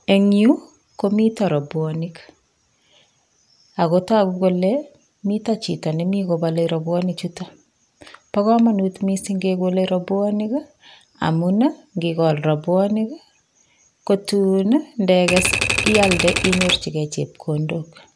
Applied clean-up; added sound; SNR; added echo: none; Typewriter; 1 dB; none.